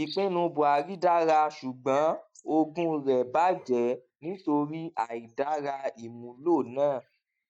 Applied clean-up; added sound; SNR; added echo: neural mask model DeepFilterNet 3.